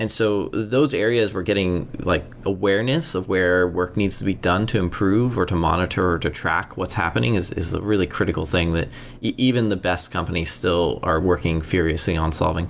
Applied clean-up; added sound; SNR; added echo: none; none; none; none.